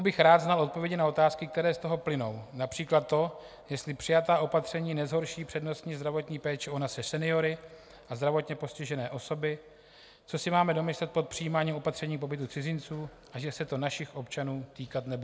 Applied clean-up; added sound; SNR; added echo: none; none; none; none.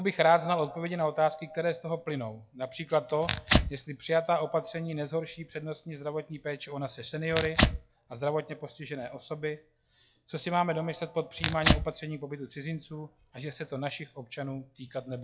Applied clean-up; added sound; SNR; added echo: classical method log-MMSE.